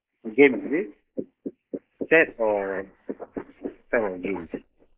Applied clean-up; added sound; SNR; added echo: neural mask model Resemble Enhance denoiser.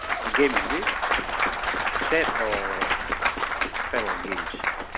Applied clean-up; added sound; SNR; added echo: none; Applause / Cheering / Clapping; -4 dB; none.